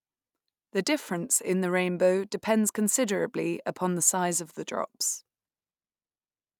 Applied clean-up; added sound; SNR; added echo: none; none; none; none.